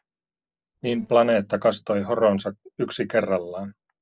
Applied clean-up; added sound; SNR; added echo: neural separator model SepFormer DNS4.